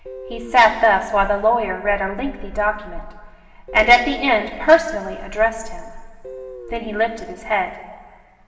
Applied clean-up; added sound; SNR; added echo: none; Guitar; 19 dB; reverberation time 1.7 s.